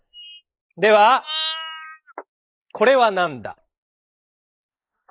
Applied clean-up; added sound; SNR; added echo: neural mask model Resemble Enhance denoiser.